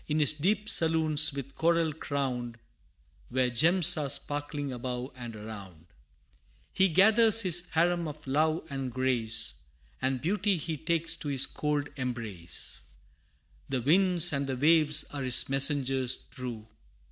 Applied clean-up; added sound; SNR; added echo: none; none; none; none.